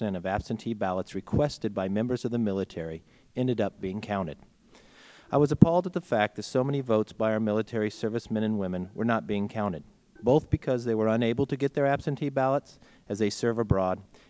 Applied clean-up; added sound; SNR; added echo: none; none; none; none.